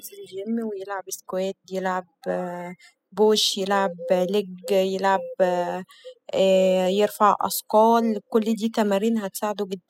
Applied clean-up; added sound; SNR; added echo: classical method spectral subtraction.